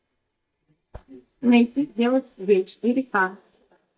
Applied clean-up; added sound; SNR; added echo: neural mask model DeepFilterNet 3.